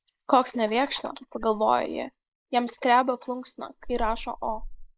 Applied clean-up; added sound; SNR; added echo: neural mask model Resemble Enhance denoiser.